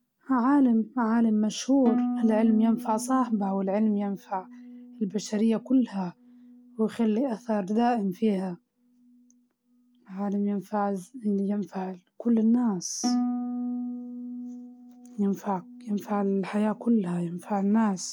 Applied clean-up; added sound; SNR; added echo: none; Harp; 10 dB; none.